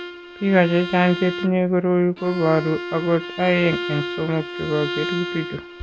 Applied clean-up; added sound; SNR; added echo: none; Bowed string instrument; 9 dB; none.